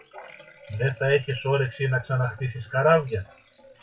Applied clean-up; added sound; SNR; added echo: classical method WPE with log-MMSE.